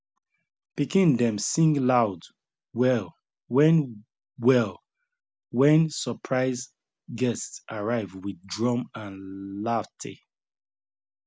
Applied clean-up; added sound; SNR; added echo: none; none; none; none.